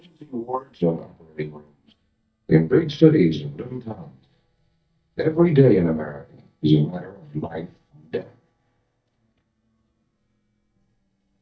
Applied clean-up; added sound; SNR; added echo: neural mask model DeepFilterNet 3.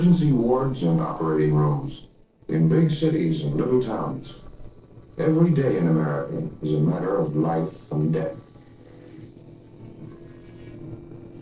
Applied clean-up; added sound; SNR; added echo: neural separator model SepFormer DNS4.